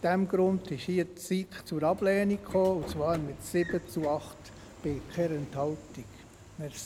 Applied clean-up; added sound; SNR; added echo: none; Sliding door / Train; 15 dB; none.